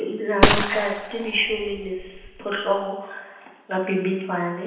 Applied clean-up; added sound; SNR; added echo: none; Gunshot, gunfire; -2 dB; reverberation time 0.9 s.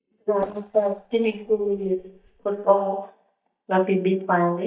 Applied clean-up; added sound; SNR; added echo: neural mask model DeepFilterNet 3.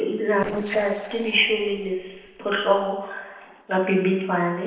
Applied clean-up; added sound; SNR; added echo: neural separator model SepFormer DNS4.